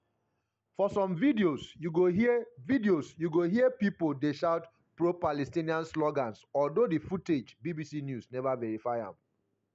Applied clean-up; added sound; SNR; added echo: none; none; none; none.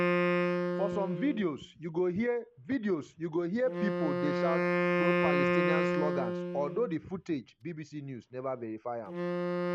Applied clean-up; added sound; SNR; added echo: none; Wind instrument, woodwind instrument; -2 dB; none.